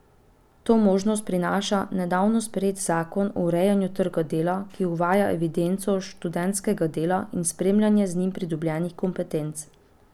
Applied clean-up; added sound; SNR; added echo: none; none; none; none.